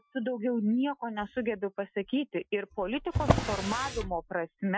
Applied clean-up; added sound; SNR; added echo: classical method Wiener filter.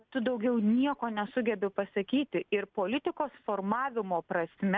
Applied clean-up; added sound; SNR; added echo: none; none; none; none.